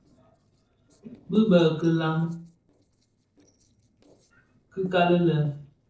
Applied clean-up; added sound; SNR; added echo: neural separator model SepFormer DNS4.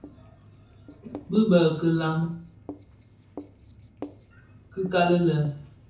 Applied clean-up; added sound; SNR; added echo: none; Writing; 14 dB; reverberation time 0.6 s.